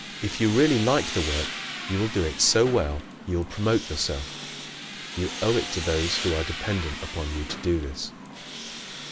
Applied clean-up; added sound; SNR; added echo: none; Tools; 8 dB; none.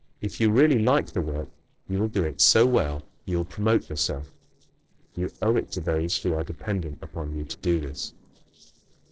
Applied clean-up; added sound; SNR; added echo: neural separator model SepFormer DNS4.